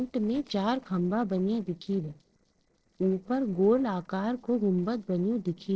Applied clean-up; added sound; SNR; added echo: neural separator model SepFormer DNS4.